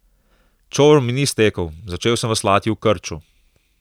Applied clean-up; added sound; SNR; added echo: none; none; none; none.